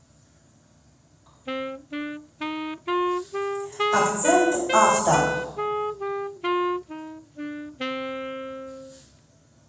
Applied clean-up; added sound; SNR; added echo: none; Wind instrument, woodwind instrument; 1 dB; reverberation time 1.2 s.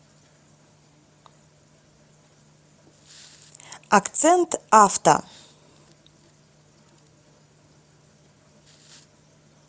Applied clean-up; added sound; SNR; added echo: none; none; none; none.